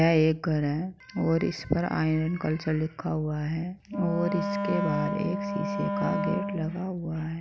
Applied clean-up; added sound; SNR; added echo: none; Wind instrument, woodwind instrument; 3 dB; none.